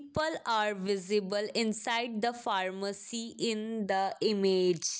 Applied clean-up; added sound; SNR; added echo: none; none; none; none.